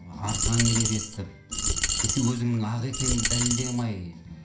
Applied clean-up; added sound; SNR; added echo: none; Coin (dropping); -1 dB; reverberation time 0.5 s.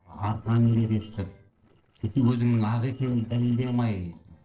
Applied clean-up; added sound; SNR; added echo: neural separator model SepFormer DNS4.